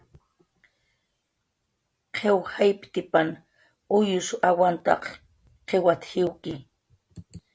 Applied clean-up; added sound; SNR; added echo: none; none; none; none.